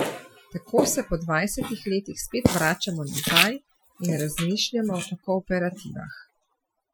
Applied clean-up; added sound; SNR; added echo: classical method Wiener filter.